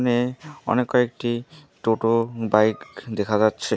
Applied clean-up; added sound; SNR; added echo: none; none; none; none.